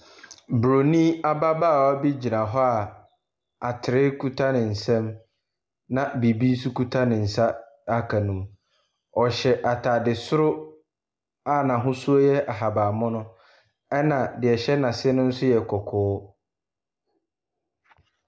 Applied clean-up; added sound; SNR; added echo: none; none; none; none.